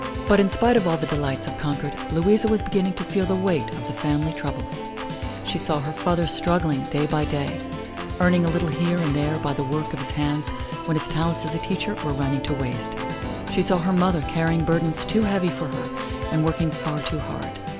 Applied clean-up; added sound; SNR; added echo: none; Organ; 6 dB; none.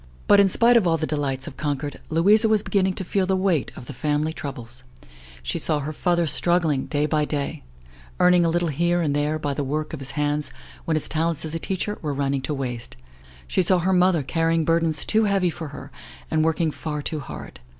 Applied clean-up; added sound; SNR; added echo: none; none; none; none.